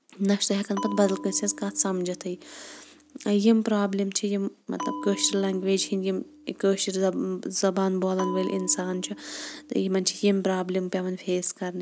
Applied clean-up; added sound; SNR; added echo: none; Bell; 14 dB; none.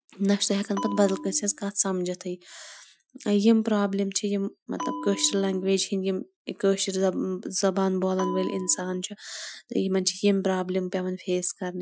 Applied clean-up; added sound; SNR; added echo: classical method Wiener filter.